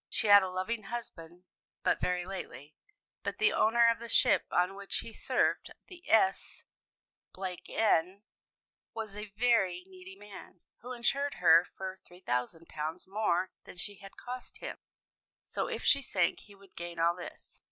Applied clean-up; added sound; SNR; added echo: none; none; none; none.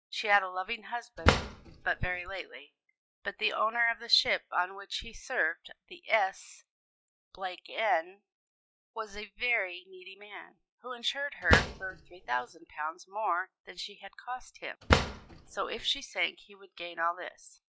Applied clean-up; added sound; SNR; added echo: classical method log-MMSE.